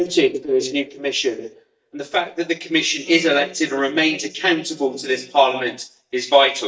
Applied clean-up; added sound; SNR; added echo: neural mask model DeepFilterNet 3.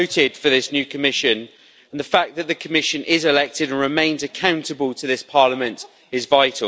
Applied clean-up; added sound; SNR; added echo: none; none; none; none.